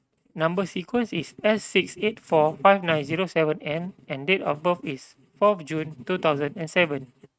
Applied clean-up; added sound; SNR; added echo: neural mask model RNNoise.